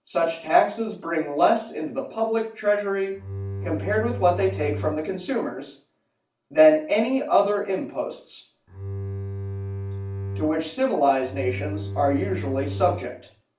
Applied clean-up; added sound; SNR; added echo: none; Bowed string instrument; 7 dB; reverberation time 0.3 s.